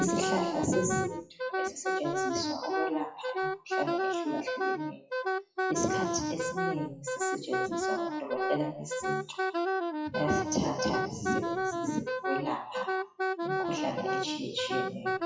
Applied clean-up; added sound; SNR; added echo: classical method WPE with log-MMSE.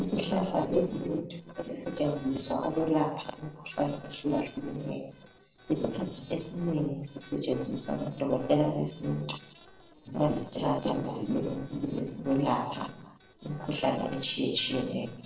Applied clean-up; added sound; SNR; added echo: neural separator model SepFormer DNS4.